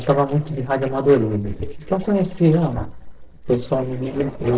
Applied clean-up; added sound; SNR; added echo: neural separator model SepFormer DNS4.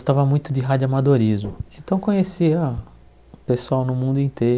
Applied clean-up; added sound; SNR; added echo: none; none; none; none.